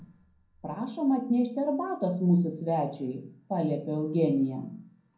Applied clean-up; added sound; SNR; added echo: none; none; none; reverberation time 0.5 s.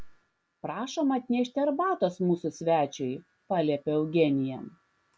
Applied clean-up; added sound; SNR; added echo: none; none; none; none.